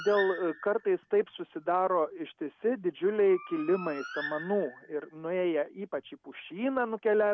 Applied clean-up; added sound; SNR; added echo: none; Bird; 16 dB; none.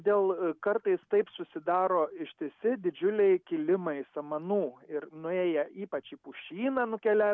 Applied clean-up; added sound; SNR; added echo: none; none; none; none.